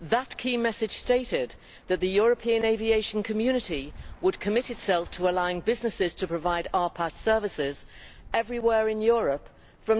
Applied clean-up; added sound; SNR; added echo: none; Bird; 19 dB; none.